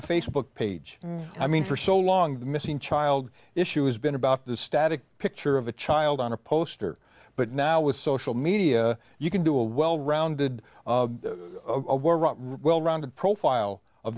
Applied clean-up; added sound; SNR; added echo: none; none; none; none.